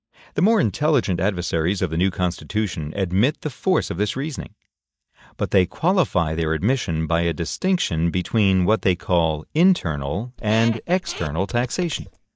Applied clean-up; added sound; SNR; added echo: neural mask model DeepFilterNet 3.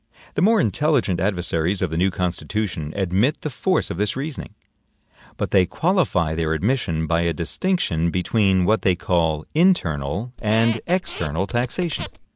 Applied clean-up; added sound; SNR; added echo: none; Squeak; 13 dB; none.